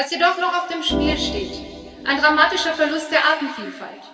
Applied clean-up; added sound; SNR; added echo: none; Organ; 7 dB; reverberation time 2.2 s.